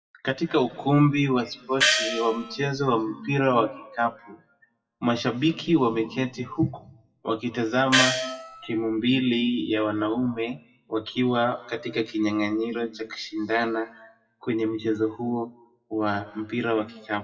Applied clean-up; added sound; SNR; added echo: classical method WPE with log-MMSE.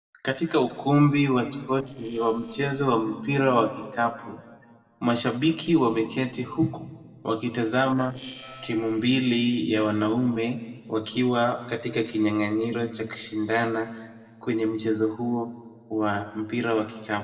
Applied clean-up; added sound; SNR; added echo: neural separator model SepFormer DNS4.